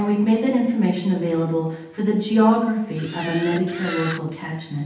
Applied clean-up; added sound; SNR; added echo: none; Camera; 9 dB; reverberation time 0.9 s.